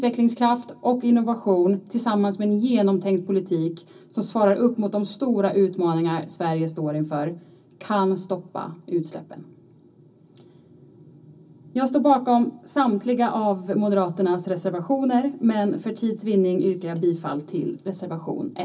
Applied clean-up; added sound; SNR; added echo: none; none; none; reverberation time 0.4 s.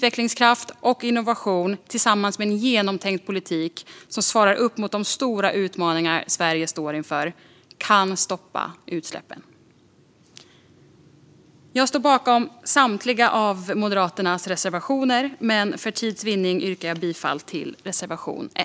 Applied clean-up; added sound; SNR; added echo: none; none; none; none.